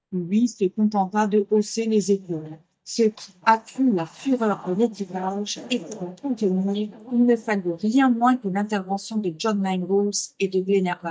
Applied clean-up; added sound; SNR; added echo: neural mask model DeepFilterNet 3.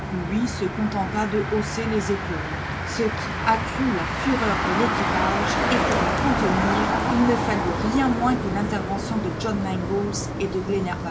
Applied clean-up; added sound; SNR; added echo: none; Motor vehicle (road); 0 dB; none.